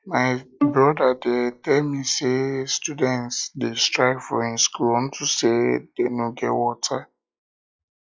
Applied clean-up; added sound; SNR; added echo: classical method log-MMSE.